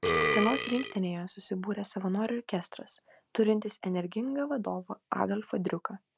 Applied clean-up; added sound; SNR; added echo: none; Burping, eructation; 0 dB; none.